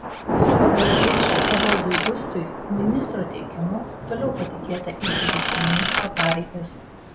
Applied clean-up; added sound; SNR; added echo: none; Thunder / Rain + Drill; -4 dB; none.